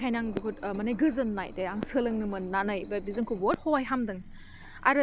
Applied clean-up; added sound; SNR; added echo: none; Engine + Fireworks; 14 dB; none.